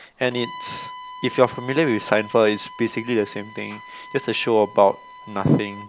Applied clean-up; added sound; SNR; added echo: none; Bowed string instrument; 16 dB; none.